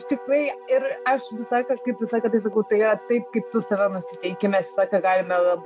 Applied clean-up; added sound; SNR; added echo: none; Wind instrument, woodwind instrument; 15 dB; none.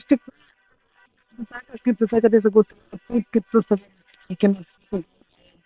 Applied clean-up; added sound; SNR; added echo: neural separator model SepFormer WHAM!.